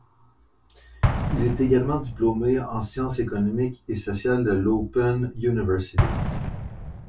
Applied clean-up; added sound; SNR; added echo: none; Explosion; 6 dB; reverberation time 0.1 s.